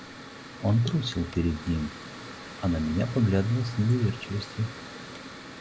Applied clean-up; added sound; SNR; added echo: none; Mechanical fan; 14 dB; none.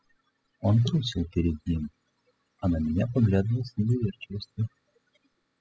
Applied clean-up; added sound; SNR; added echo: classical method spectral subtraction.